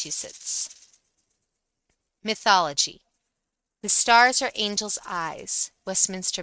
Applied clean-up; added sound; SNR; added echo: neural mask model RNNoise.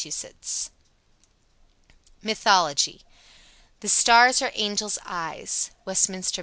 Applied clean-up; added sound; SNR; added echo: none; none; none; none.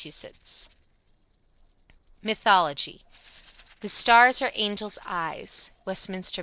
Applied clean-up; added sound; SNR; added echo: neural separator model SepFormer DNS4.